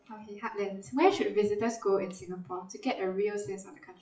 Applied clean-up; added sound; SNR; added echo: classical method WPE with log-MMSE.